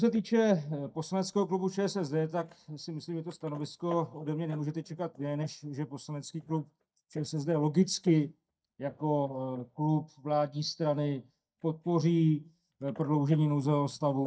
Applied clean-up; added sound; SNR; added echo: neural mask model DeepFilterNet 3.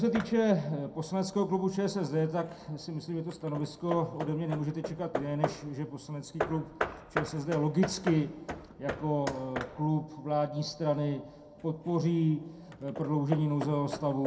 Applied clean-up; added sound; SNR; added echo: none; Hammer / Wood; 10 dB; reverberation time 0.2 s.